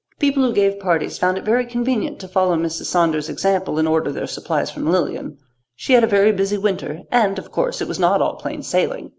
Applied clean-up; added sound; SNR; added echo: none; none; none; none.